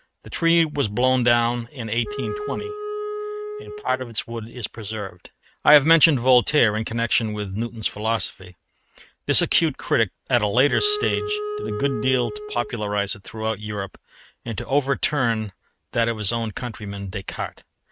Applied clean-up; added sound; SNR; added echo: neural mask model RNNoise.